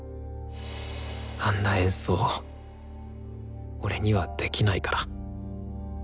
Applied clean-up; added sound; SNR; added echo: none; none; none; none.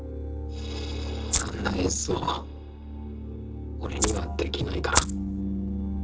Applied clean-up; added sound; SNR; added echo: neural separator model SepFormer DNS4.